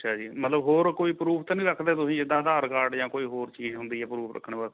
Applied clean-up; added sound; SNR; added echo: none; none; none; none.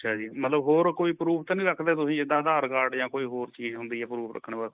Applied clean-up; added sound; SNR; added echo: neural mask model Resemble Enhance denoiser.